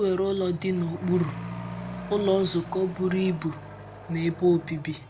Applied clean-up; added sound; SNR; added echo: none; Accelerating, revving, vroom / Truck; 12 dB; none.